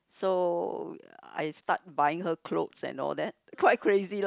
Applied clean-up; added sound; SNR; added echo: none; none; none; none.